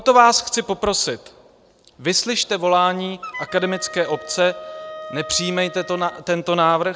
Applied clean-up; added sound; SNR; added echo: none; Wind instrument, woodwind instrument; 14 dB; none.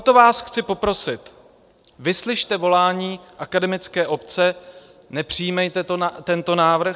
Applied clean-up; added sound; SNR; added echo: none; none; none; none.